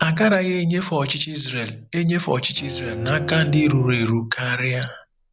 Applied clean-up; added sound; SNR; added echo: none; Bowed string instrument; 15 dB; none.